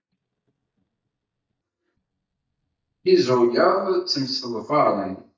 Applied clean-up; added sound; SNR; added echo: neural mask model DeepFilterNet 3.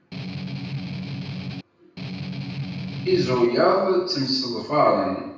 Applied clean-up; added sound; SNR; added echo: none; Strum; 6 dB; reverberation time 0.9 s.